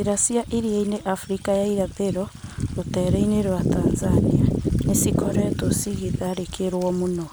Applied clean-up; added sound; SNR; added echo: none; none; none; none.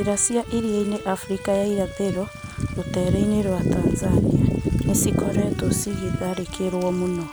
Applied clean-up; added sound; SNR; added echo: none; Bowed string instrument; 17 dB; none.